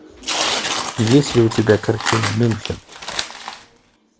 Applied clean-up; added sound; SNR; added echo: none; Tearing; 5 dB; none.